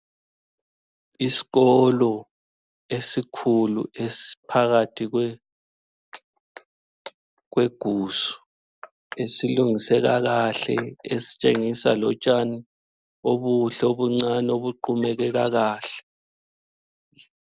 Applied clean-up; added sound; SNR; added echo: none; none; none; none.